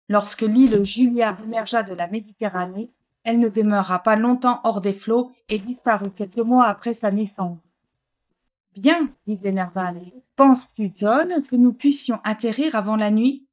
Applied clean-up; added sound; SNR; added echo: neural mask model DeepFilterNet 3.